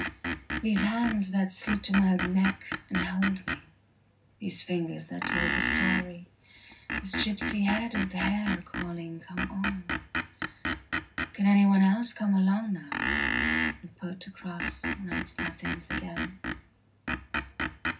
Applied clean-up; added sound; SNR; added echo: none; Screech; 3 dB; reverberation time 0.4 s.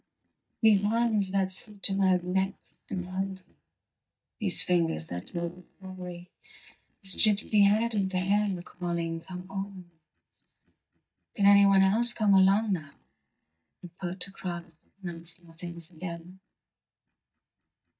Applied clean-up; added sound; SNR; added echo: neural mask model DeepFilterNet 3.